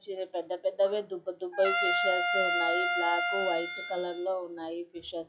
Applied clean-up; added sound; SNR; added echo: classical method log-MMSE.